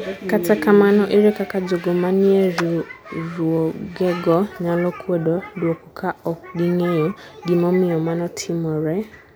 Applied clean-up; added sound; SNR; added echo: none; Clapping; 17 dB; none.